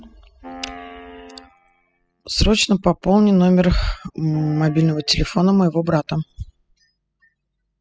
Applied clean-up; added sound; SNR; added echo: classical method spectral subtraction.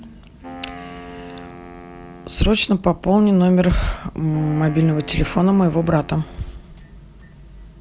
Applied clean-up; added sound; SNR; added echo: none; Wind instrument, woodwind instrument; 19 dB; none.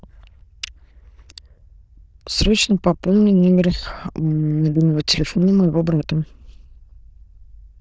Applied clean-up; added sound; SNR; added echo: neural diffusion model UNIVERSE++.